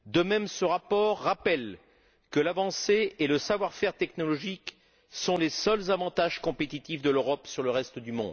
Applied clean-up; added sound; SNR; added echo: none; none; none; none.